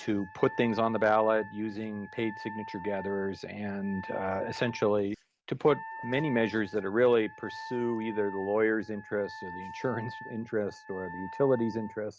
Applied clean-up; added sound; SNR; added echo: none; Wind instrument, woodwind instrument; 14 dB; none.